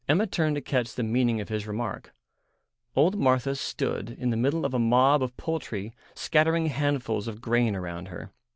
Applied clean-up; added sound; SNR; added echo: none; none; none; none.